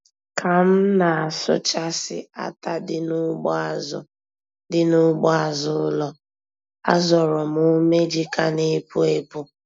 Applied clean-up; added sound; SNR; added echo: none; none; none; none.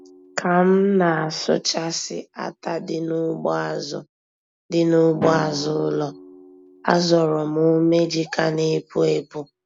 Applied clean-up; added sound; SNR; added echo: none; Drum; 18 dB; none.